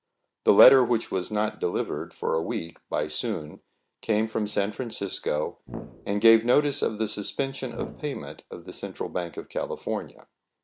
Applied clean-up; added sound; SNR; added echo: none; Brass instrument; 13 dB; none.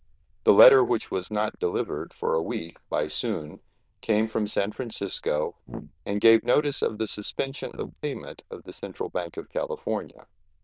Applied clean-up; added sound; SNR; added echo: neural diffusion model UNIVERSE++.